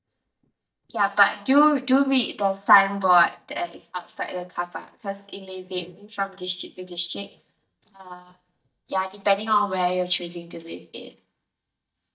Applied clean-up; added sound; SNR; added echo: neural mask model DeepFilterNet 3.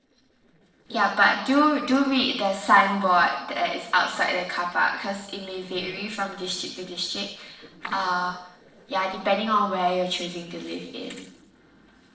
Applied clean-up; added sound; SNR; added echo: neural separator model SepFormer DNS4.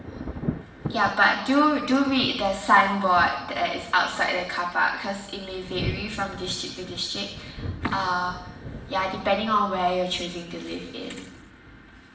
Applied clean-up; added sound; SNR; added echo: none; Thunder; 13 dB; reverberation time 0.8 s.